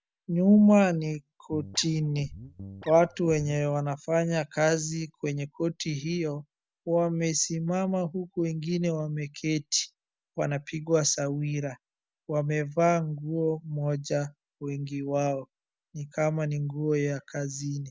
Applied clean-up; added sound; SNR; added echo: none; Guitar; 16 dB; none.